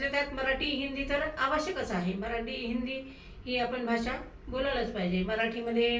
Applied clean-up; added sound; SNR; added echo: none; none; none; reverberation time 0.4 s.